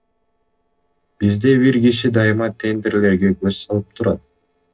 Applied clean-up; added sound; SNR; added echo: neural separator model SepFormer DNS4.